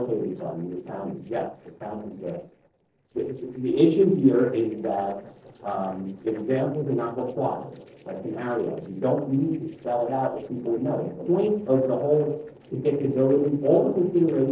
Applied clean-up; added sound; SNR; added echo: neural separator model SepFormer DNS4.